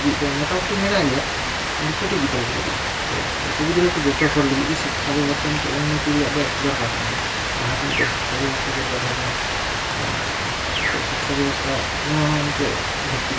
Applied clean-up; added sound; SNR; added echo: none; Rain; -1 dB; reverberation time 0.2 s.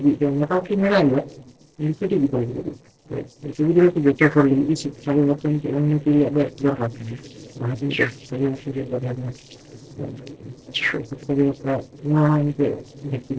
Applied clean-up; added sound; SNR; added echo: neural separator model SepFormer DNS4.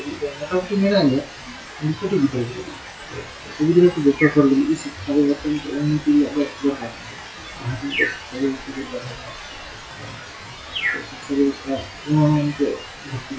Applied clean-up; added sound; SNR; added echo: classical method WPE with log-MMSE.